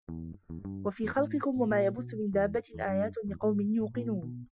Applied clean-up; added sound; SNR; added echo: classical method Wiener filter.